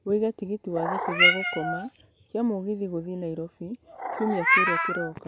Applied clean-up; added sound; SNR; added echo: none; Meow; -2 dB; none.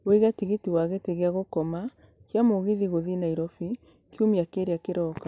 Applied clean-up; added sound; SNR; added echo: none; none; none; none.